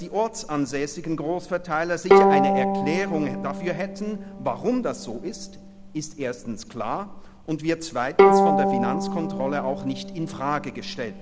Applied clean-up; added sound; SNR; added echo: none; Bowed string instrument; -3 dB; none.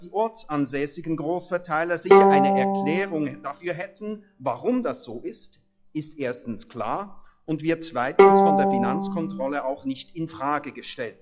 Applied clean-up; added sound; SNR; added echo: classical method log-MMSE.